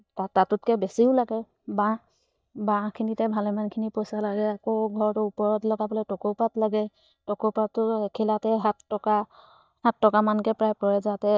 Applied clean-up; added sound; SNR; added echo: neural mask model DeepFilterNet 3.